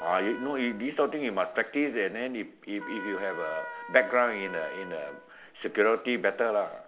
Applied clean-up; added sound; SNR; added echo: none; Trumpet; 14 dB; none.